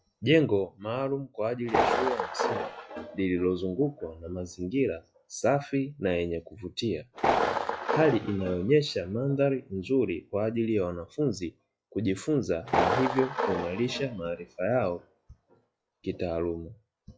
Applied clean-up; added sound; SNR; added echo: classical method log-MMSE.